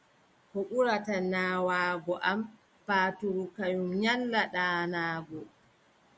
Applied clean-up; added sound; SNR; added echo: none; none; none; none.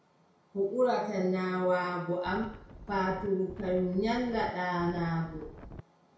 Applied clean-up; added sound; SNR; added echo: none; Wind; 15 dB; reverberation time 0.6 s.